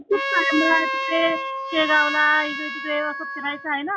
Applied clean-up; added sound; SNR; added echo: classical method log-MMSE.